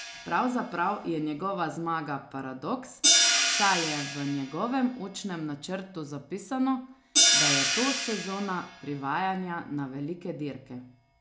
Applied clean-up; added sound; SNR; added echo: none; Hi-hat; -3 dB; none.